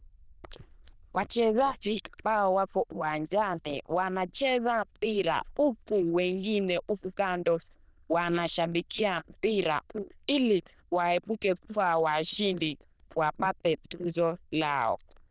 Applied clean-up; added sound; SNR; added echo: neural diffusion model UNIVERSE++.